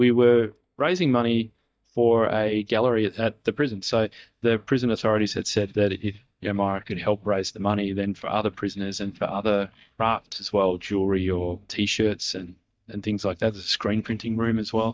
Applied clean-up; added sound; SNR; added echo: neural mask model DeepFilterNet 3.